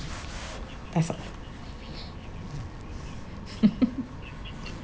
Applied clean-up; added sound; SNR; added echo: none; Zipper (clothing); 10 dB; none.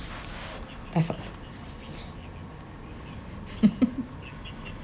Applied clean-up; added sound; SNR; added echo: none; none; none; none.